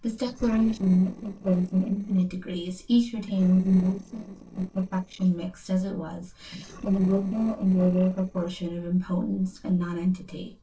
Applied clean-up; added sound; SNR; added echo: neural separator model SepFormer DNS4.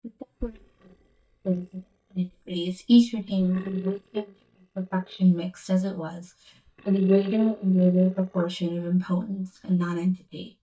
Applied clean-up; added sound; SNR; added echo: neural mask model DeepFilterNet 3.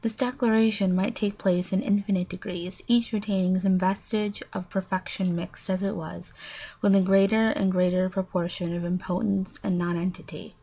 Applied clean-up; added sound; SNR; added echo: none; none; none; none.